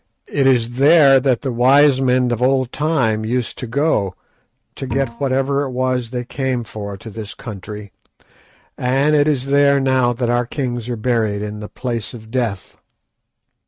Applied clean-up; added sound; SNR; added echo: neural mask model RNNoise.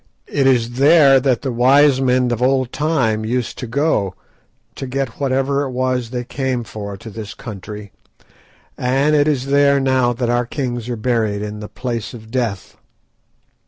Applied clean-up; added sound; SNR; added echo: none; none; none; none.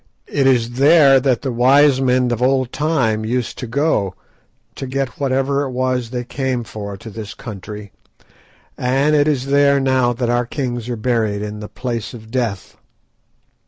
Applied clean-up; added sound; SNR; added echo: neural mask model Resemble Enhance denoiser.